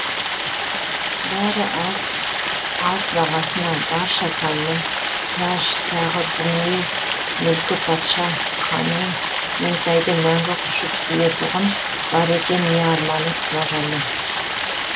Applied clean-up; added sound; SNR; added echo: none; Stream; 0 dB; none.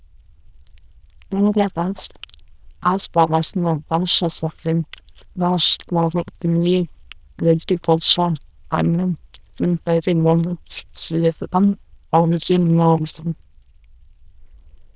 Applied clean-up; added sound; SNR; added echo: neural diffusion model UNIVERSE++.